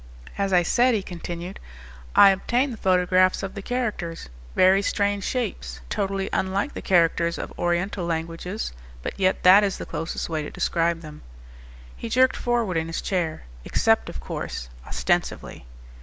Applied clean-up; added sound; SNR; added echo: none; none; none; none.